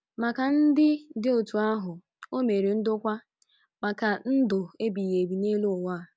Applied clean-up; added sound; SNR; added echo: none; none; none; none.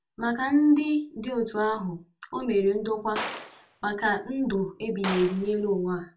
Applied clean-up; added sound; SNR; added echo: none; Gunshot, gunfire; 12 dB; reverberation time 0.2 s.